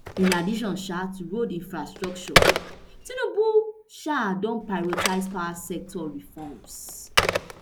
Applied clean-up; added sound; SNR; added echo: none; Telephone; 1 dB; none.